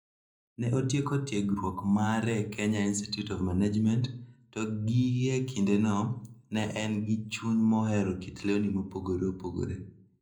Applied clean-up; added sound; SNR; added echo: none; none; none; reverberation time 0.4 s.